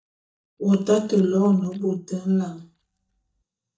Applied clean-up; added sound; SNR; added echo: neural mask model DeepFilterNet 3.